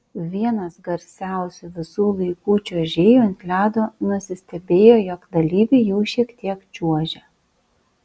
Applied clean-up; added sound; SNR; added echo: none; none; none; none.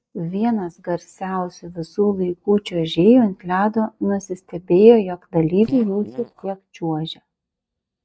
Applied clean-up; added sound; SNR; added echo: neural mask model DeepFilterNet 3.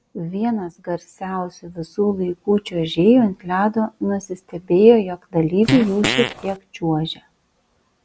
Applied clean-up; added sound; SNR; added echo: none; Fart; 4 dB; none.